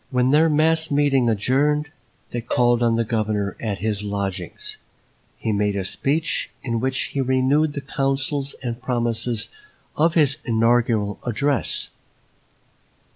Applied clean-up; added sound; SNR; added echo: none; Cowbell; 14 dB; none.